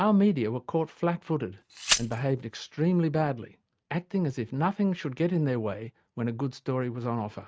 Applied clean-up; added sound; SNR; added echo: neural mask model RNNoise.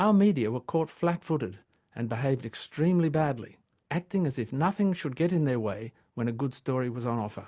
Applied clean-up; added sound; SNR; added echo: none; none; none; none.